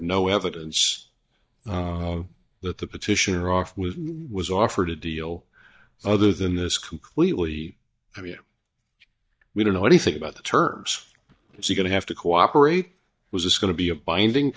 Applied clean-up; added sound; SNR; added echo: neural mask model DeepFilterNet 3.